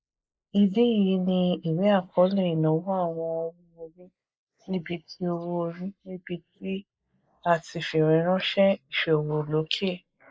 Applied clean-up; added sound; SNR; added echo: neural mask model Resemble Enhance denoiser.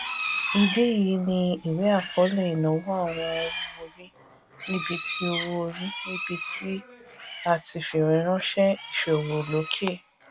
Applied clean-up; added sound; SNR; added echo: none; Livestock, farm animals, working animals; 9 dB; none.